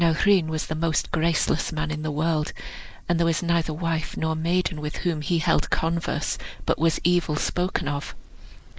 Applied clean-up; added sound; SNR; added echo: neural mask model Resemble Enhance denoiser.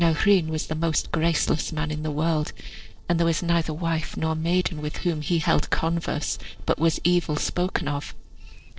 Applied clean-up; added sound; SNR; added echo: neural separator model SepFormer DNS4.